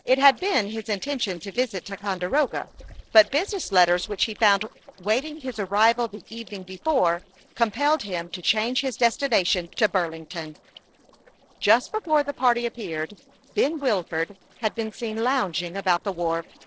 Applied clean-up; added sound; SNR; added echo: neural separator model SepFormer DNS4.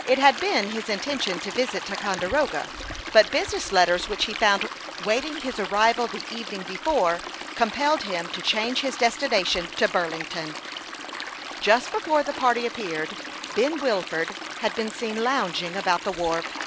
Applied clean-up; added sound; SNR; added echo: none; Stream; 10 dB; none.